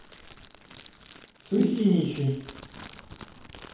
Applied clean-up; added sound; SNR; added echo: none; Crackle; 18 dB; reverberation time 2.0 s.